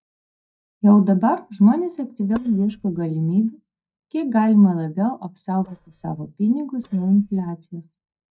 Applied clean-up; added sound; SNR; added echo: neural mask model DeepFilterNet 3.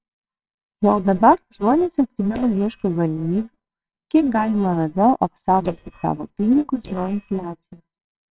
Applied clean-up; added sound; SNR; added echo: neural separator model SepFormer WHAMR!.